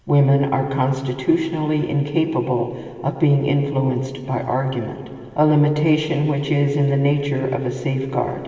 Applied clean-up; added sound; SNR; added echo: none; none; none; reverberation time 2.9 s.